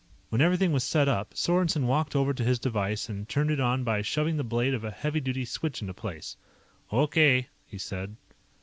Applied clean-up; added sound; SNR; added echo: none; none; none; none.